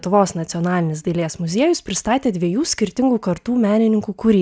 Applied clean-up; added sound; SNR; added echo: none; none; none; none.